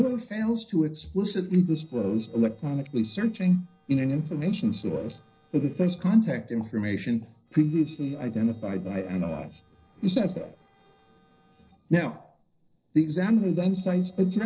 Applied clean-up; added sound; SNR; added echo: neural separator model SepFormer DNS4.